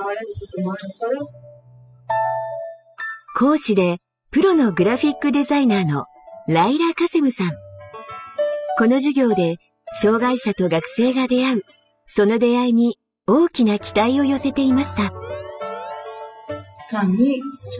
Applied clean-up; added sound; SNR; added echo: classical method spectral subtraction.